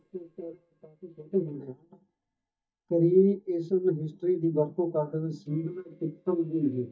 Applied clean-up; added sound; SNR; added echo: neural mask model DeepFilterNet 3.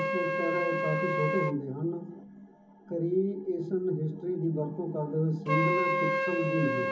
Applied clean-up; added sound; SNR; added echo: none; Wind instrument, woodwind instrument; 2 dB; reverberation time 0.3 s.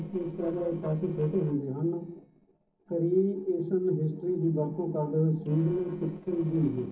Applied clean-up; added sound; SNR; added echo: neural separator model SepFormer DNS4.